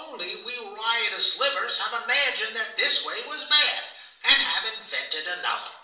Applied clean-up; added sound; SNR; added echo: none; none; none; reverberation time 0.6 s.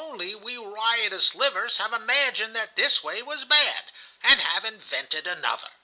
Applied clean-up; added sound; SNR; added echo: none; none; none; none.